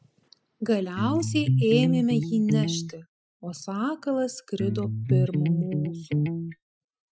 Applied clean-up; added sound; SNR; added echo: classical method Wiener filter.